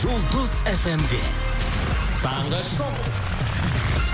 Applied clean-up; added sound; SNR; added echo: none; Applause; 16 dB; none.